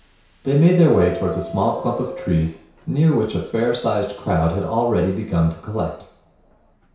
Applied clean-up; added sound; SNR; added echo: none; Subway, metro, underground; 18 dB; reverberation time 0.6 s.